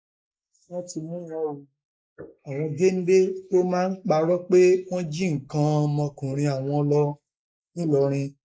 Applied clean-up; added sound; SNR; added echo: neural mask model Resemble Enhance denoiser.